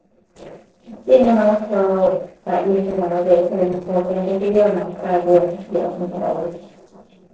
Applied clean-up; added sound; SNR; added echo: neural separator model SepFormer DNS4.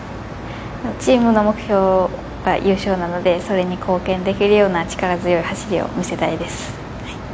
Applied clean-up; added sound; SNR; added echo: none; none; none; none.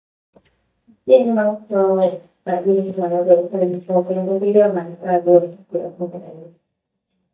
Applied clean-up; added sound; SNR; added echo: neural mask model DeepFilterNet 3.